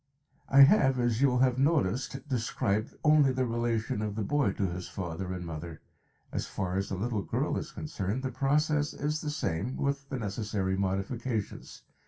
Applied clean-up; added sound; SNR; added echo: none; none; none; reverberation time 0.2 s.